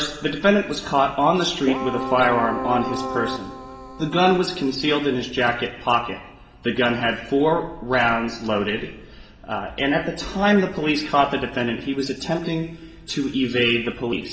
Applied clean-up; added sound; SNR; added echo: none; Keyboard (musical); 7 dB; reverberation time 1.8 s.